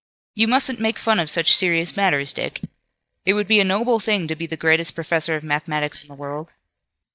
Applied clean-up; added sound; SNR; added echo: neural mask model DeepFilterNet 3.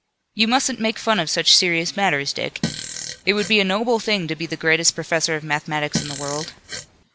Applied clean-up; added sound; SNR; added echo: none; Fart; 9 dB; none.